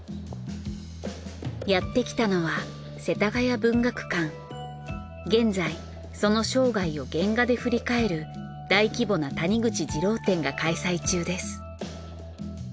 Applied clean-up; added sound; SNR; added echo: none; none; none; none.